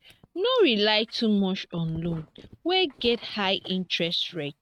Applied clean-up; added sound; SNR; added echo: neural mask model RNNoise.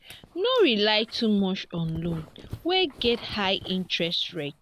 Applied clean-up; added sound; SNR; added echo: none; Dog; 19 dB; none.